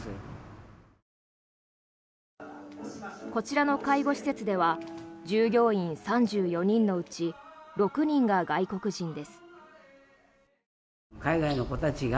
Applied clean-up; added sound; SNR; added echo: none; none; none; none.